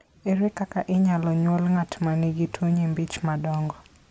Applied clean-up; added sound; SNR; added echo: none; none; none; none.